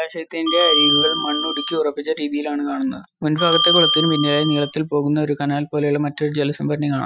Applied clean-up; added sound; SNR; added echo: classical method Wiener filter.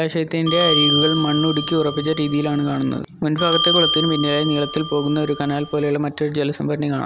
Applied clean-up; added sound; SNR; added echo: none; Bell; 4 dB; none.